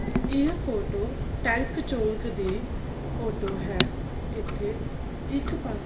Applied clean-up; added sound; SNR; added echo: none; Clock; 0 dB; reverberation time 0.7 s.